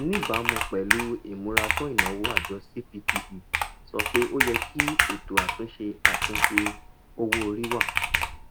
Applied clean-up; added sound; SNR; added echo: none; Computer keyboard; -4 dB; none.